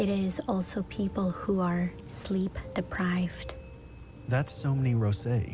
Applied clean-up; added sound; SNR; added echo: none; Screech; 20 dB; none.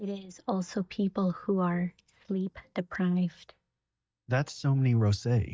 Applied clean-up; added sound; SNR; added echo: neural mask model DeepFilterNet 3.